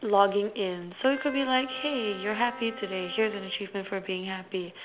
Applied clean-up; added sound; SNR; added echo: none; Wind instrument, woodwind instrument; 15 dB; none.